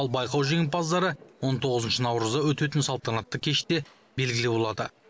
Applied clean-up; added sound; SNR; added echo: none; none; none; none.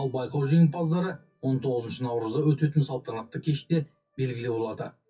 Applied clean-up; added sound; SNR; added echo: classical method WPE with log-MMSE.